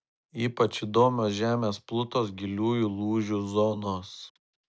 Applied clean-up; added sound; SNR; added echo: none; none; none; none.